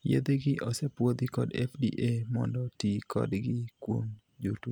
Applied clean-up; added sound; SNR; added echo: none; none; none; none.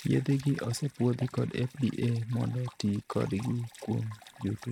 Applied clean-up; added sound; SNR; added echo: neural mask model RNNoise.